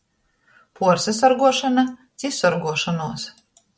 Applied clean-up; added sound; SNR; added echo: none; none; none; none.